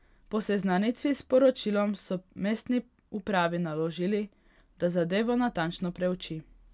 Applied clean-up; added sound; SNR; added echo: none; none; none; none.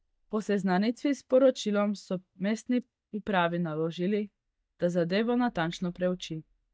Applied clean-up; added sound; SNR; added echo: neural mask model DeepFilterNet 3.